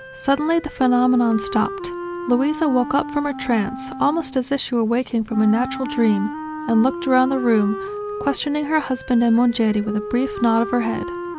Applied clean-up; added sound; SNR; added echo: none; Wind instrument, woodwind instrument; 10 dB; none.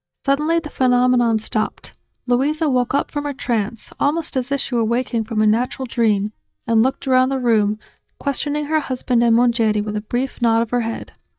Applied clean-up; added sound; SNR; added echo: neural mask model DeepFilterNet 3.